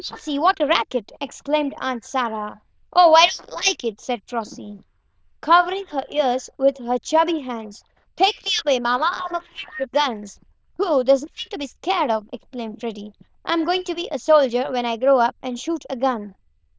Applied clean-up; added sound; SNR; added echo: neural diffusion model UNIVERSE++.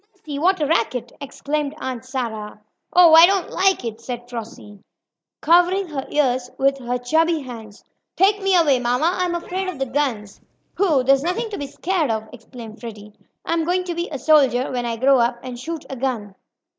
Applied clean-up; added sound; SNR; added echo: neural mask model DeepFilterNet 3.